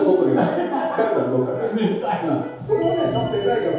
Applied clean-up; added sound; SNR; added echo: none; Wind instrument, woodwind instrument; 19 dB; reverberation time 0.8 s.